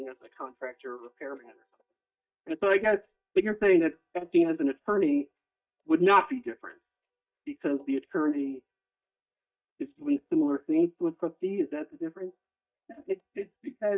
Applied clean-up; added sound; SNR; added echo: neural mask model DeepFilterNet 3.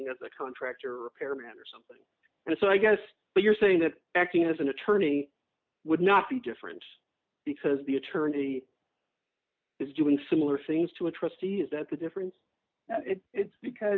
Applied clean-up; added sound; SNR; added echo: none; none; none; none.